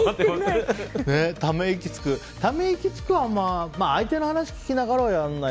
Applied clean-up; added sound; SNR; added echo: none; none; none; none.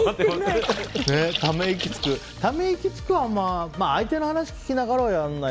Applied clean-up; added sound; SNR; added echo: none; Splash, splatter; 11 dB; none.